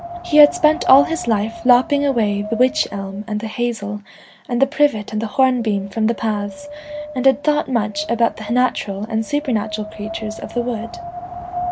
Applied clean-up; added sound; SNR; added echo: none; Wind; 13 dB; none.